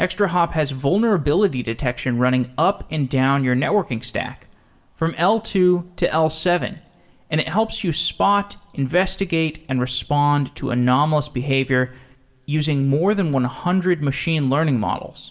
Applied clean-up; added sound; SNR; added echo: none; none; none; reverberation time 0.5 s.